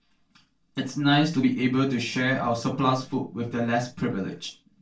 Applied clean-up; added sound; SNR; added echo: none; none; none; reverberation time 0.2 s.